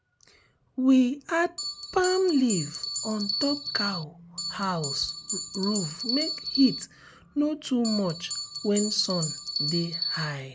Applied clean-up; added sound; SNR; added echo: none; Bell; 5 dB; none.